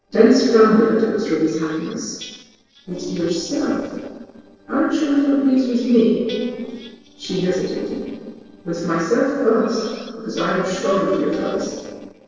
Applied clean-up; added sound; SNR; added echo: neural separator model SepFormer DNS4.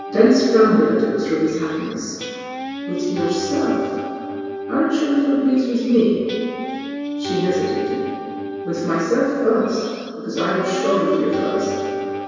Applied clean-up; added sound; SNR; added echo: none; Guitar; 8 dB; reverberation time 2.2 s.